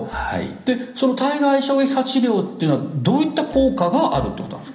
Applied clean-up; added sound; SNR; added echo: none; Marimba, xylophone; 17 dB; reverberation time 0.8 s.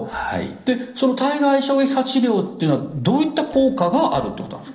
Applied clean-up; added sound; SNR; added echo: neural separator model SepFormer DNS4.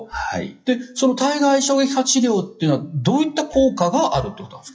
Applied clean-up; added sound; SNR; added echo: classical method WPE with log-MMSE.